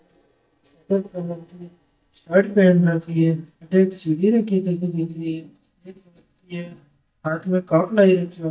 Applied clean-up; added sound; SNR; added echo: neural mask model DeepFilterNet 3.